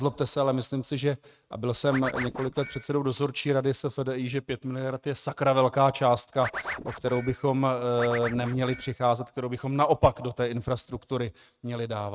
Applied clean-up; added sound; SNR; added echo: neural mask model RNNoise.